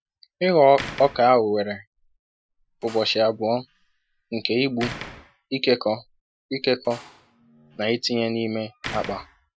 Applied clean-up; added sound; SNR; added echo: classical method Wiener filter.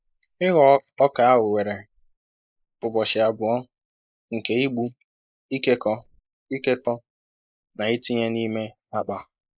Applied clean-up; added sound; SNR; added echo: neural mask model Resemble Enhance denoiser.